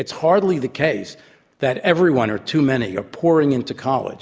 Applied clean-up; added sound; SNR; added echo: none; none; none; none.